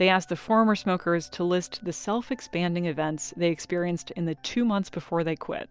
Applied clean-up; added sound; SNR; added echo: none; none; none; none.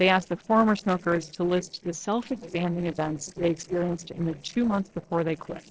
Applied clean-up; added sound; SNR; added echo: neural separator model SepFormer DNS4.